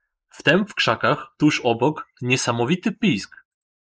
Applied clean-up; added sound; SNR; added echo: neural mask model Resemble Enhance denoiser.